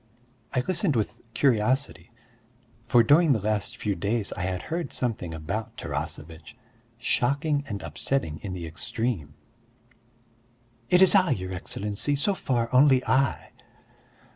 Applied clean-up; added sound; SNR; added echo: none; none; none; none.